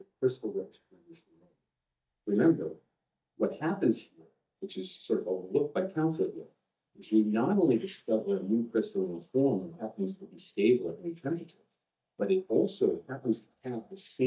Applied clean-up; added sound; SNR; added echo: neural mask model DeepFilterNet 3.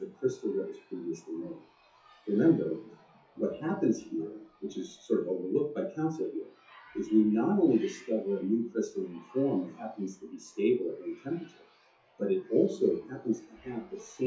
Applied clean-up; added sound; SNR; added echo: classical method WPE with log-MMSE.